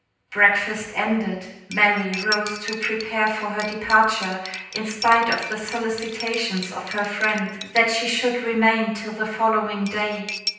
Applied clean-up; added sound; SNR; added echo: none; Cutlery, silverware; 13 dB; reverberation time 0.9 s.